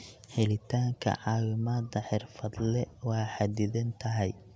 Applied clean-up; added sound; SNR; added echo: none; none; none; none.